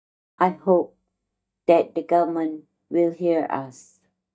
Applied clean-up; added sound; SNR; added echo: neural mask model DeepFilterNet 3.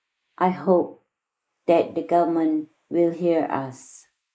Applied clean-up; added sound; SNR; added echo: neural mask model Resemble Enhance denoiser.